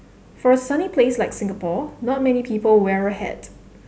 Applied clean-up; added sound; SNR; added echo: none; none; none; none.